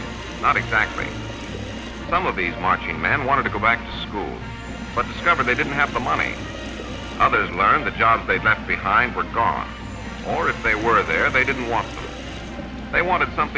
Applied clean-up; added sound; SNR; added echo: none; Sink (filling or washing); 16 dB; none.